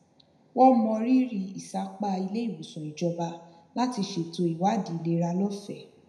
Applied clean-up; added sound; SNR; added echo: none; none; none; reverberation time 0.8 s.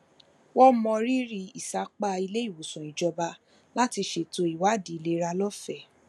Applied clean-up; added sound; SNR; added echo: none; none; none; none.